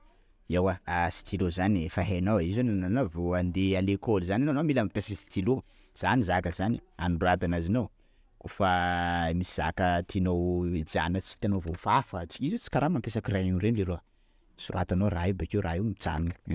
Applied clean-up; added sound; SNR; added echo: none; none; none; none.